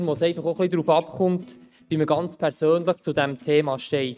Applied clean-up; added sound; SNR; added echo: neural mask model RNNoise.